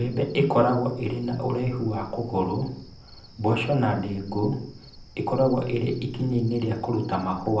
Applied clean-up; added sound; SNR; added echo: none; Cricket; 20 dB; reverberation time 0.6 s.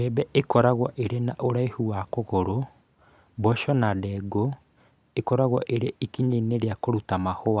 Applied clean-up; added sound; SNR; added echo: none; none; none; none.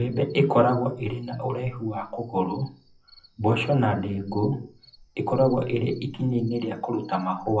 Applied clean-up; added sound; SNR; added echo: classical method WPE with log-MMSE.